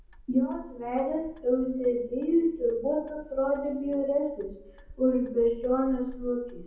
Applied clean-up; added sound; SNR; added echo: none; Clock; 20 dB; reverberation time 0.7 s.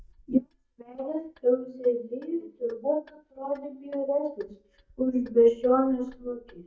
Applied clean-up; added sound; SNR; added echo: neural mask model DeepFilterNet 3.